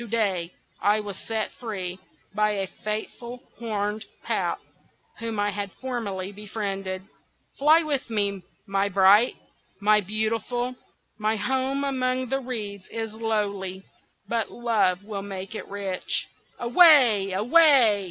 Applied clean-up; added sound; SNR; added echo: none; none; none; none.